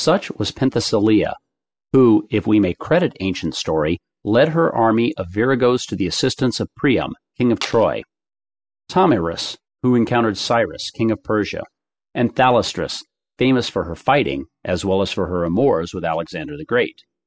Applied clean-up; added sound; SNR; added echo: classical method spectral subtraction.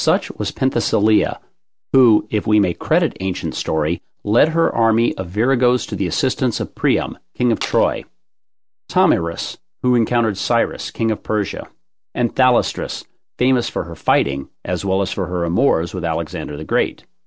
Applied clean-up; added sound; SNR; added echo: neural separator model SepFormer DNS4.